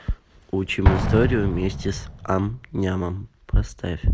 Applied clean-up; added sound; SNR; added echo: none; Explosion; 4 dB; none.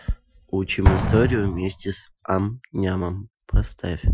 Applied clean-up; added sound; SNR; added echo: classical method Wiener filter.